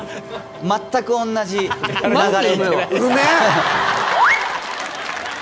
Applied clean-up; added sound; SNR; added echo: none; none; none; none.